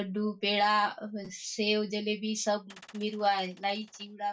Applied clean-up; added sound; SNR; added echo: neural mask model DeepFilterNet 3.